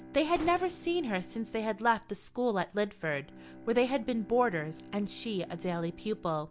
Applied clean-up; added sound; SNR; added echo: none; Gunshot, gunfire + Bowed string instrument; 17 dB; none.